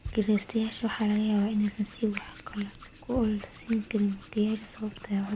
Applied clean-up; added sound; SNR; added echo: none; Bass drum + Hands; 16 dB; none.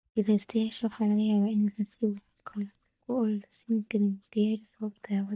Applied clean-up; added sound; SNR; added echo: neural mask model DeepFilterNet 3.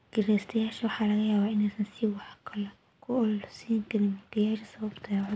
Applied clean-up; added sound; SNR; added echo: none; none; none; none.